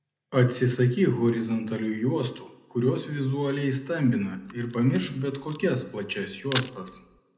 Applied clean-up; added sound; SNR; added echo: none; Camera; 12 dB; reverberation time 0.7 s.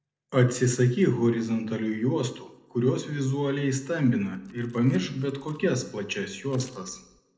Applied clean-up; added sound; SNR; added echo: neural separator model SepFormer DNS4.